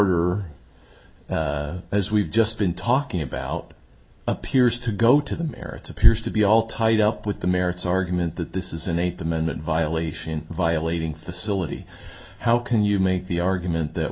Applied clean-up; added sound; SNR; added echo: none; none; none; none.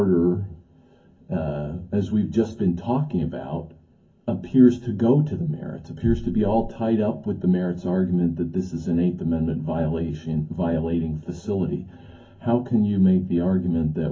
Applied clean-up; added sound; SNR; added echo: none; none; none; reverberation time 0.3 s.